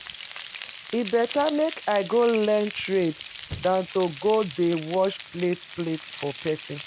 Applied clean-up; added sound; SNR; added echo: none; Frying (food); 14 dB; none.